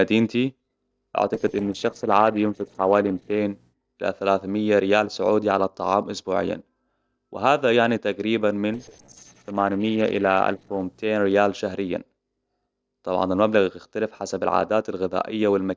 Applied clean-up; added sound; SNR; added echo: neural separator model SepFormer DNS4.